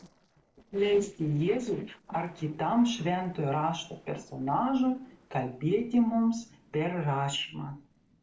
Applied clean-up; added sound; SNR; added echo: neural separator model SepFormer DNS4.